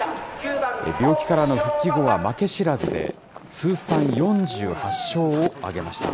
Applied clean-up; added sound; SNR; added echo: none; none; none; none.